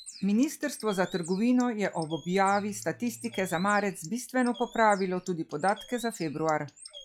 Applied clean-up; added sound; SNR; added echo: classical method log-MMSE.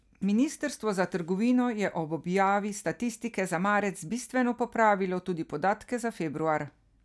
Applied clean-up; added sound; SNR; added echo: none; none; none; none.